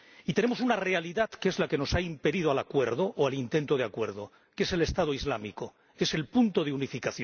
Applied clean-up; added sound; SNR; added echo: none; none; none; none.